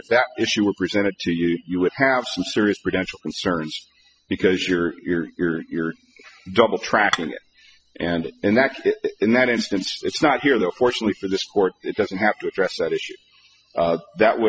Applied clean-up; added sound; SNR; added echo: classical method spectral subtraction.